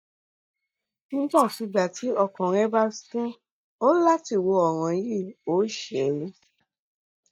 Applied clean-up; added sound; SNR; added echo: neural mask model DeepFilterNet 3.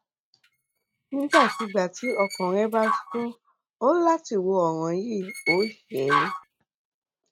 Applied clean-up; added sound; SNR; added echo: neural mask model RNNoise.